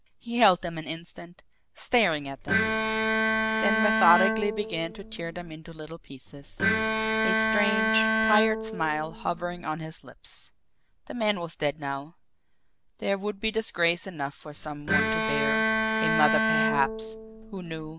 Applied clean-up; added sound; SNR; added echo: none; Bowed string instrument; -3 dB; none.